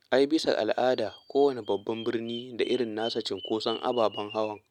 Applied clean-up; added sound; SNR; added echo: none; Bird vocalization, bird call, bird song; 19 dB; none.